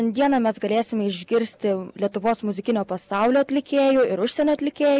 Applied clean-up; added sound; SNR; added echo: none; none; none; none.